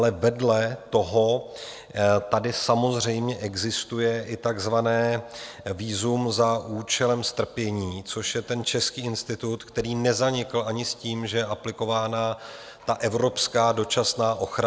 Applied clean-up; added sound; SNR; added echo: none; none; none; none.